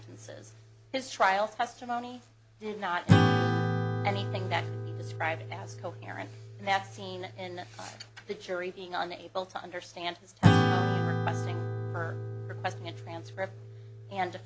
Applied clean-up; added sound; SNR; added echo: none; Acoustic guitar / Strum; -4 dB; none.